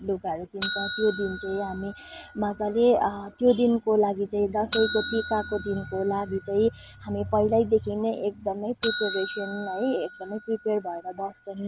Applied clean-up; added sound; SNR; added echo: none; Bell; 12 dB; none.